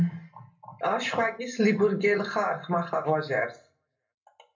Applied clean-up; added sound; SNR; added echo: none; none; none; reverberation time 0.3 s.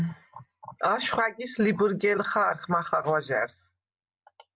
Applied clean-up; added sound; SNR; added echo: none; none; none; none.